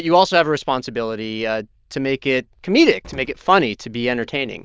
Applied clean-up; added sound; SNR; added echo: neural diffusion model UNIVERSE++.